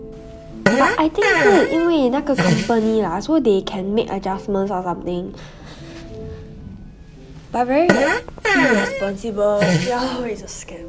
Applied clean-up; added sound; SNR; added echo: none; Fart; 0 dB; none.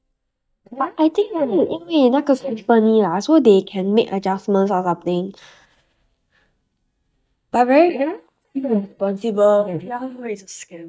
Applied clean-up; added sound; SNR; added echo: neural mask model DeepFilterNet 3.